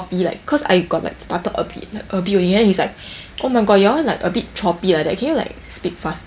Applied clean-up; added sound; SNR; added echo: none; none; none; none.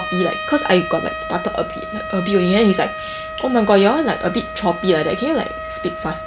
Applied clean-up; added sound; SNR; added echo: none; Trumpet; 9 dB; none.